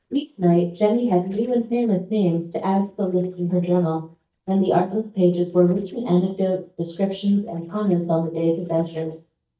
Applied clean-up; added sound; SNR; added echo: neural mask model DeepFilterNet 3.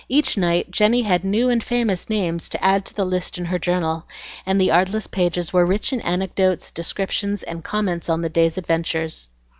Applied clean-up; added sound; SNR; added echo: none; none; none; none.